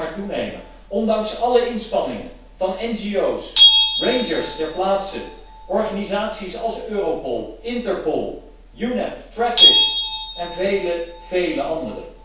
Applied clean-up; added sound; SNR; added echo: none; Bell; -1 dB; reverberation time 0.7 s.